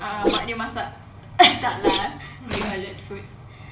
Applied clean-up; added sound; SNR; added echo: none; Whoosh, swoosh, swish; 6 dB; reverberation time 0.8 s.